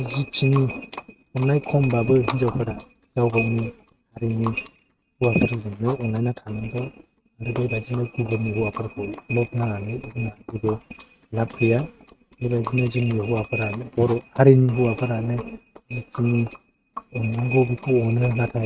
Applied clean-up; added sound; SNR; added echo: neural mask model RNNoise.